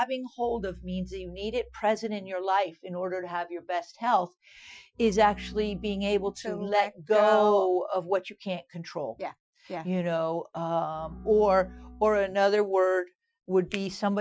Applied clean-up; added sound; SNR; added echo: classical method Wiener filter.